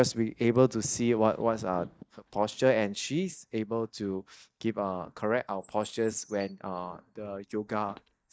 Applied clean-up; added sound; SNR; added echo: neural mask model DeepFilterNet 3.